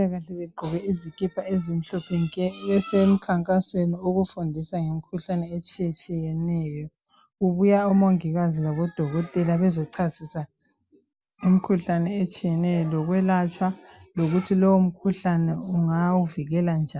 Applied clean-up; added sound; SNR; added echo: none; none; none; none.